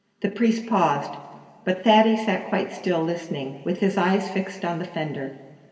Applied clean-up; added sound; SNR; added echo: none; none; none; reverberation time 2.6 s.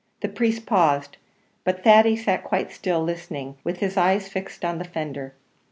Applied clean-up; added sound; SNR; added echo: none; none; none; none.